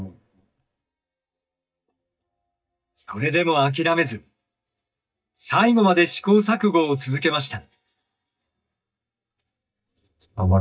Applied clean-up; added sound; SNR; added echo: neural mask model DeepFilterNet 3.